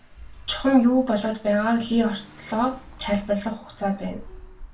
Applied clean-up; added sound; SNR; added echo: none; Engine / Car; 19 dB; reverberation time 0.3 s.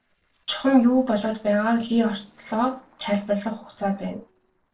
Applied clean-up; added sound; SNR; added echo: neural separator model SepFormer DNS4.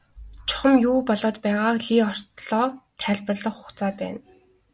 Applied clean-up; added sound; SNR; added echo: none; none; none; none.